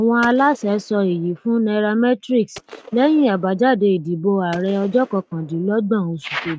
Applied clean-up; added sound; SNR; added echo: neural mask model RNNoise.